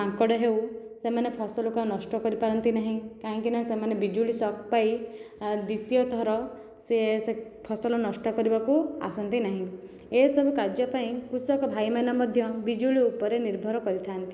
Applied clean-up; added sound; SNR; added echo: none; none; none; none.